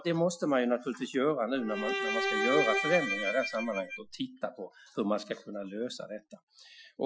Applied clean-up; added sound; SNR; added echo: classical method Wiener filter.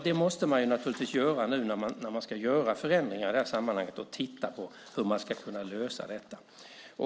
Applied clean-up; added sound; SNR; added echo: none; none; none; none.